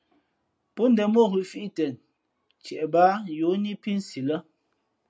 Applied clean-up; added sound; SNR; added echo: none; none; none; none.